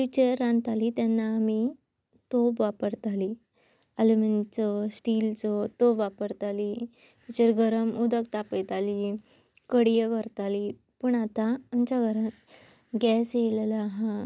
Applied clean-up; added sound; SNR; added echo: none; none; none; none.